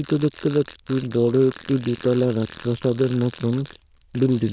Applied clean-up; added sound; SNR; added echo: neural diffusion model UNIVERSE++.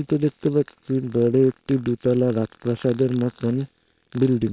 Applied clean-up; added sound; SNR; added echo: neural separator model SepFormer WHAM!.